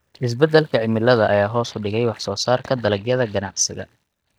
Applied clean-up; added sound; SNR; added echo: neural mask model DeepFilterNet 3.